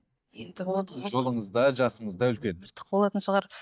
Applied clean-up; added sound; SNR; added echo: neural mask model DeepFilterNet 3.